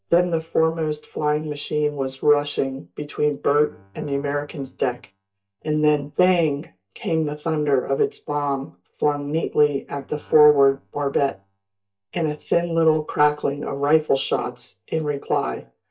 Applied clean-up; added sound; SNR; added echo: neural mask model DeepFilterNet 3.